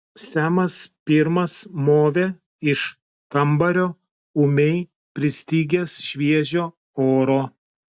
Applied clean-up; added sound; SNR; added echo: none; none; none; none.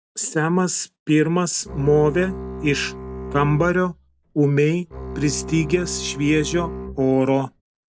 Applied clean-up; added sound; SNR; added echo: none; Bowed string instrument; 11 dB; none.